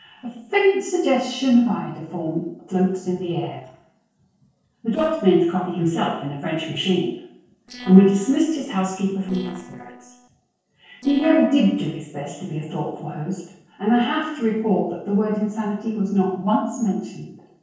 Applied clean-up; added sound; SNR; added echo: neural separator model SepFormer DNS4.